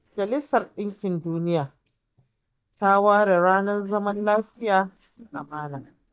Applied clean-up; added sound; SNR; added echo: neural mask model DeepFilterNet 3.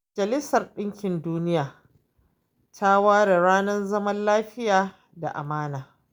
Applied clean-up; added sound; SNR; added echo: none; none; none; none.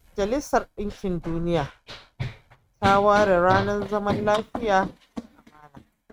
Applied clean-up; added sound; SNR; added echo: neural mask model RNNoise.